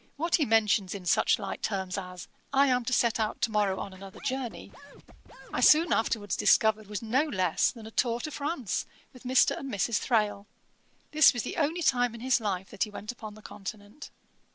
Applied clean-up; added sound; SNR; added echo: none; Scratching (performance technique); 18 dB; none.